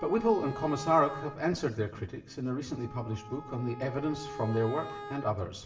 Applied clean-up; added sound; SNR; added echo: none; Wind instrument, woodwind instrument; 13 dB; reverberation time 0.8 s.